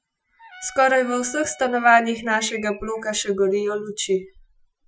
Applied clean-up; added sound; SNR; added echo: classical method Wiener filter.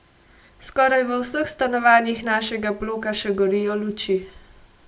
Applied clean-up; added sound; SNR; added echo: none; none; none; none.